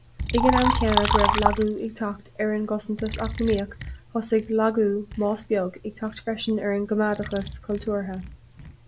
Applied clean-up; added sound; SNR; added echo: none; Liquid; 3 dB; none.